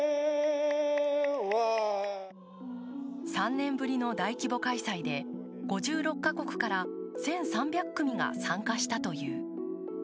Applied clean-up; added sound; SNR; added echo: none; none; none; none.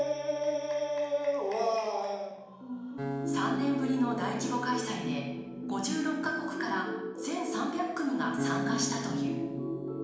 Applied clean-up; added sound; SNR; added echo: none; Acoustic guitar; 8 dB; reverberation time 1.0 s.